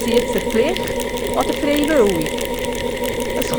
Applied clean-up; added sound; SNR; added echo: none; Mechanisms; 1 dB; none.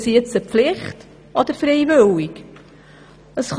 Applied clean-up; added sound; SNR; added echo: none; none; none; none.